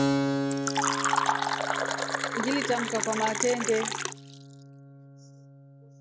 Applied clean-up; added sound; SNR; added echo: none; Keyboard (musical) + Fill (with liquid); -4 dB; none.